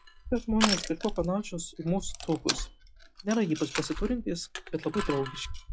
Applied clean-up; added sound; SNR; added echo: classical method log-MMSE.